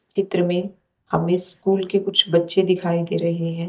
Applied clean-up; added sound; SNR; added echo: neural mask model DeepFilterNet 3.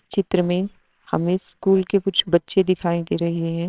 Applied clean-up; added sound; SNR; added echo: neural separator model SepFormer WHAMR!.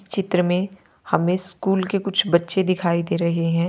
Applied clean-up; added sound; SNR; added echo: none; none; none; none.